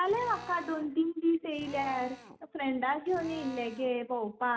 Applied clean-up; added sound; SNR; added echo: none; Drill; 18 dB; none.